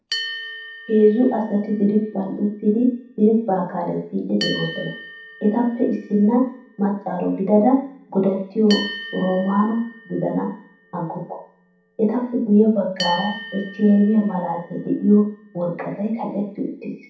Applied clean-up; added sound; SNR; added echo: none; Bell; 16 dB; reverberation time 0.7 s.